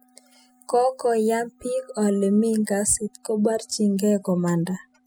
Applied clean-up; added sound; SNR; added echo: classical method spectral subtraction.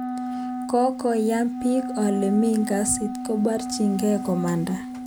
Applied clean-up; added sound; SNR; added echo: none; Wind instrument, woodwind instrument; 7 dB; none.